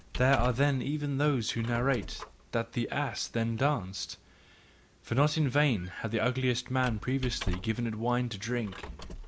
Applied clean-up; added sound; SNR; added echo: none; Squeak; 12 dB; none.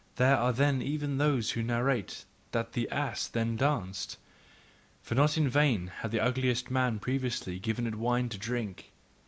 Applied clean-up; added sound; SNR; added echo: none; none; none; none.